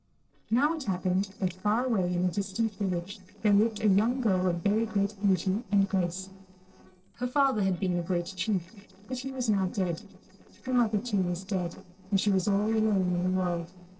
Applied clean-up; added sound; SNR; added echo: neural separator model SepFormer DNS4.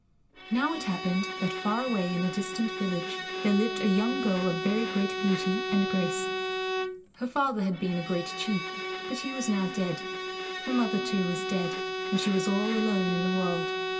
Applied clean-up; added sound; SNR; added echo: none; Bowed string instrument; 4 dB; reverberation time 2.0 s.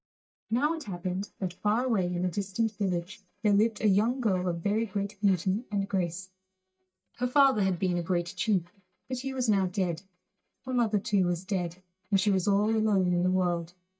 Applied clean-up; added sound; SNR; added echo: neural mask model DeepFilterNet 3.